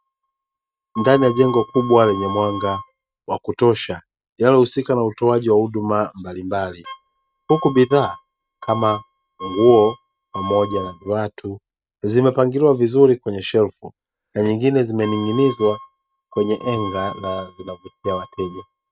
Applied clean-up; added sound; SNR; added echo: neural mask model RNNoise.